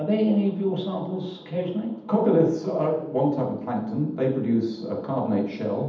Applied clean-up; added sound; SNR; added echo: none; none; none; reverberation time 0.8 s.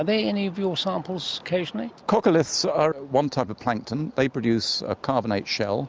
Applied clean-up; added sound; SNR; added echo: none; none; none; none.